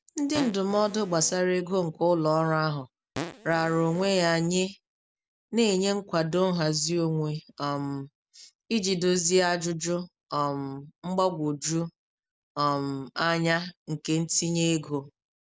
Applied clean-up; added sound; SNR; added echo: none; Fart; 12 dB; none.